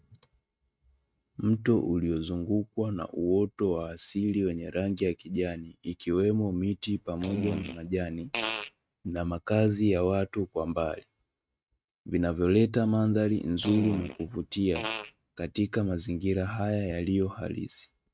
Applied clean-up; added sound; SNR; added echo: neural mask model RNNoise.